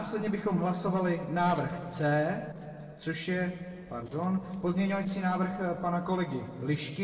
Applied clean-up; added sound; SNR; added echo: neural separator model SepFormer DNS4.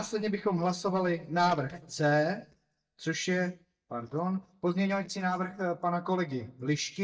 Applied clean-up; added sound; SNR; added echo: neural mask model DeepFilterNet 3.